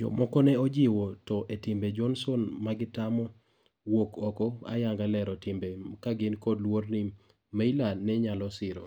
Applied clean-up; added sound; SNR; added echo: none; none; none; none.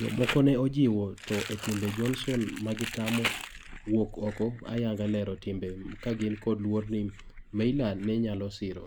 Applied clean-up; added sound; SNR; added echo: none; Crumpling, crinkling; 11 dB; none.